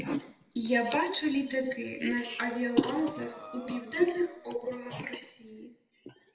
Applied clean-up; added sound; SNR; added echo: none; Breathing; 18 dB; reverberation time 0.9 s.